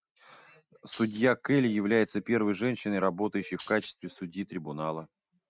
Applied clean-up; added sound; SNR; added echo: neural mask model RNNoise.